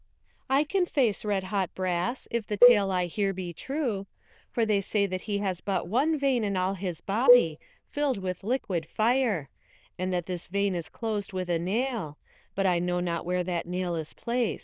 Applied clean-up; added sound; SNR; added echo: neural diffusion model UNIVERSE++.